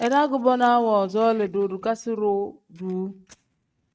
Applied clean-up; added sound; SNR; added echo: neural mask model RNNoise.